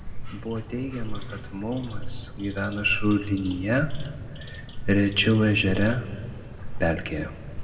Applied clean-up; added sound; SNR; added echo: none; Bird / Insect; 6 dB; reverberation time 1.6 s.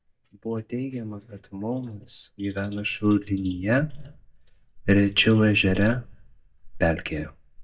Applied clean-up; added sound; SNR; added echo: neural mask model DeepFilterNet 3.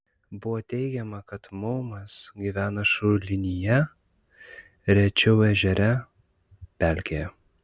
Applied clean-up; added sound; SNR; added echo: none; none; none; none.